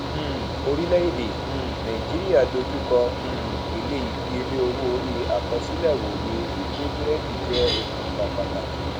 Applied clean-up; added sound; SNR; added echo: none; Mechanical fan; 1 dB; none.